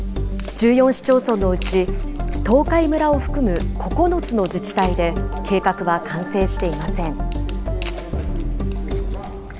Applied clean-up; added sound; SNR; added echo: none; Wood + Liquid; 19 dB; none.